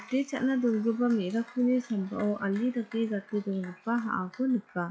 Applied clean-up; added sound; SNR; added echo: classical method log-MMSE.